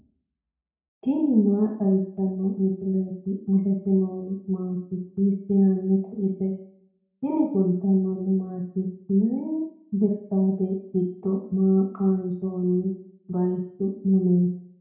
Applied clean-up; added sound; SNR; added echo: none; none; none; reverberation time 0.6 s.